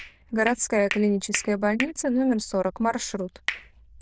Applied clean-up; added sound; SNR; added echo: neural diffusion model UNIVERSE++.